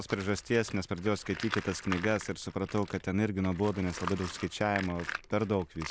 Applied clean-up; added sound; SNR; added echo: none; Tools; 11 dB; none.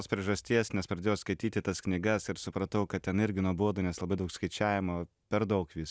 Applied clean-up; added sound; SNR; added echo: none; none; none; none.